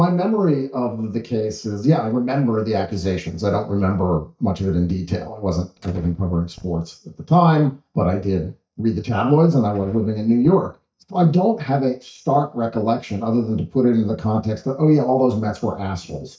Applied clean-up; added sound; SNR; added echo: neural mask model DeepFilterNet 3.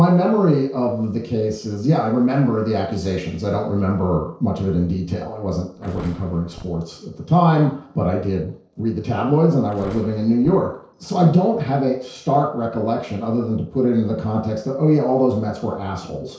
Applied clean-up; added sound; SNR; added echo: neural separator model SepFormer DNS4.